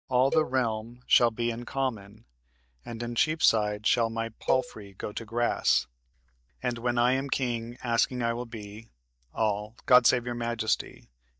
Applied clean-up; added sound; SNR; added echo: neural mask model DeepFilterNet 3.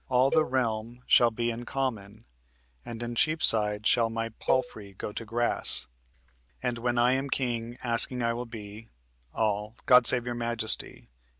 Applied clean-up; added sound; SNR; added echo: none; Cowbell; 9 dB; none.